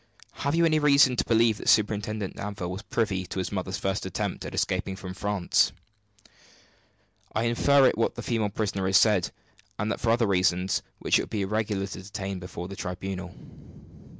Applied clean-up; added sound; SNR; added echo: none; none; none; none.